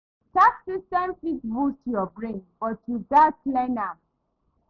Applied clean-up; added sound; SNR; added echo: none; none; none; none.